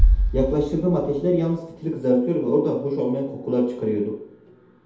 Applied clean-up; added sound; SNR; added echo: none; Bass drum; 3 dB; reverberation time 0.8 s.